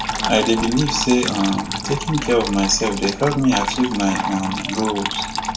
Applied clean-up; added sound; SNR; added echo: none; Trickle, dribble / Water tap, faucet; 5 dB; reverberation time 0.5 s.